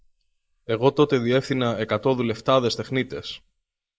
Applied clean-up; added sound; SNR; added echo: neural mask model Resemble Enhance denoiser.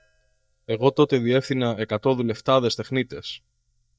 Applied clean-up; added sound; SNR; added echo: neural mask model DeepFilterNet 3.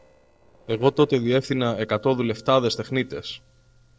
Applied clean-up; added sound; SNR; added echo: neural separator model SepFormer DNS4.